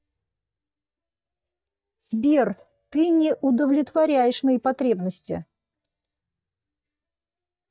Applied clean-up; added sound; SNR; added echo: neural mask model DeepFilterNet 3.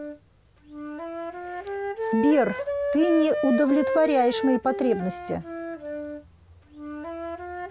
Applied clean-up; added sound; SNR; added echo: none; Wind instrument, woodwind instrument; 5 dB; none.